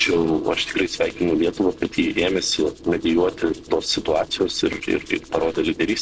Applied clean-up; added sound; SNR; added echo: neural separator model SepFormer DNS4.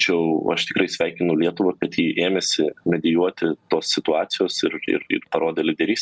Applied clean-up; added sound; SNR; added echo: none; none; none; none.